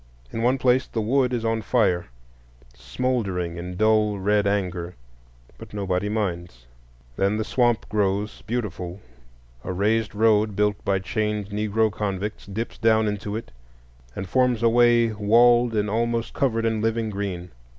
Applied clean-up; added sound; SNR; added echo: none; none; none; none.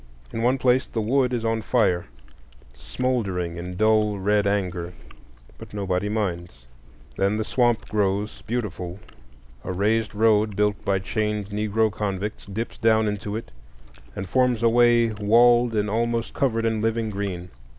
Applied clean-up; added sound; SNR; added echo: none; Chewing, mastication; 17 dB; none.